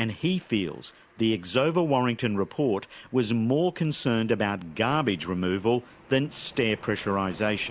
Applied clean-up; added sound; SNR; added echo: none; none; none; none.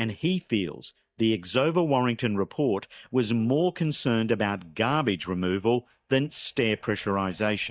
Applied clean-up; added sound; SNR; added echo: neural mask model DeepFilterNet 3.